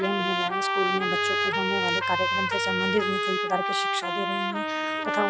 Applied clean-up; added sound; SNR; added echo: none; Trumpet; -4 dB; none.